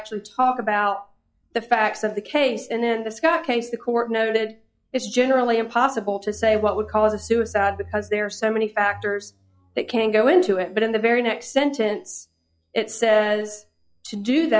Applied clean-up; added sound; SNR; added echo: classical method log-MMSE.